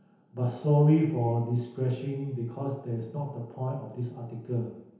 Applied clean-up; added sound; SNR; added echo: none; none; none; reverberation time 1.0 s.